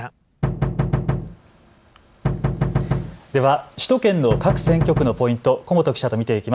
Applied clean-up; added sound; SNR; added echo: none; Knock; 2 dB; none.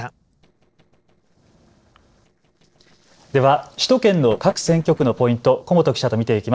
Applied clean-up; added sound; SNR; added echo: neural separator model SepFormer DNS4.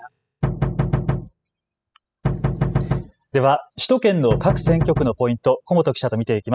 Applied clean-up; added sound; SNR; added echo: classical method spectral subtraction.